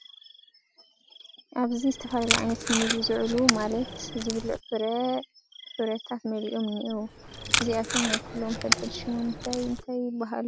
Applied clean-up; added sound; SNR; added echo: none; Packing tape, duct tape; 1 dB; none.